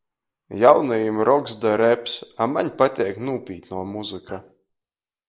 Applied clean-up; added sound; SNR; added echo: neural mask model Resemble Enhance denoiser.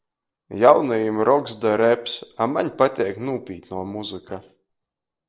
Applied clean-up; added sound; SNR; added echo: neural separator model SepFormer DNS4.